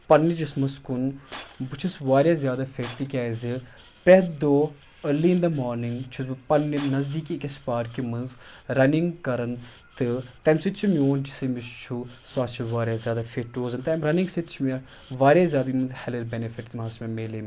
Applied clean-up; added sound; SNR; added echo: none; Shatter; 18 dB; none.